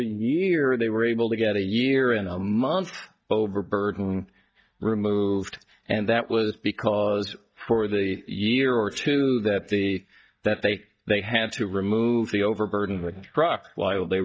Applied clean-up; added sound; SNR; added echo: neural mask model DeepFilterNet 3.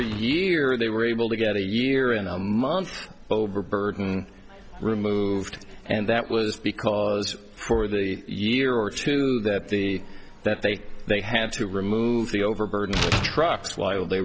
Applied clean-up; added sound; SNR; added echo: none; Slam; 12 dB; none.